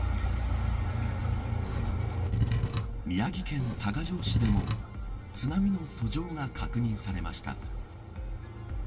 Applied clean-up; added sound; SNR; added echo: none; Wood / Tools; 1 dB; reverberation time 1.7 s.